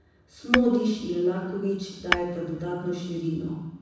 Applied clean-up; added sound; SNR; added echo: none; Tap / Hammer; 4 dB; reverberation time 1.1 s.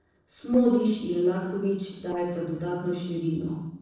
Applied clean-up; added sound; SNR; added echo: neural separator model SepFormer DNS4.